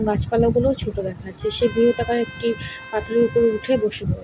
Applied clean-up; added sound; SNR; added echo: none; Trumpet; 18 dB; none.